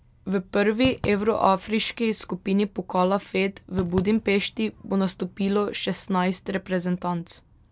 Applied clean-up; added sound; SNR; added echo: none; Fireworks; 15 dB; none.